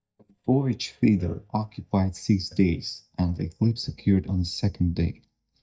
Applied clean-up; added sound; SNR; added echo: neural mask model DeepFilterNet 3.